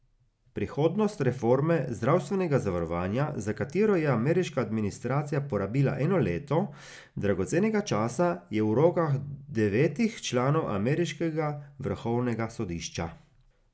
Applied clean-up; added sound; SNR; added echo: none; none; none; none.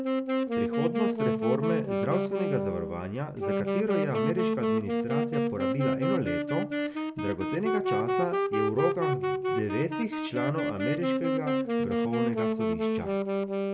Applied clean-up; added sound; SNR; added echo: none; Wind instrument, woodwind instrument; -4 dB; none.